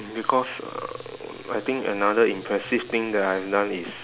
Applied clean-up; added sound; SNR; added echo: none; none; none; none.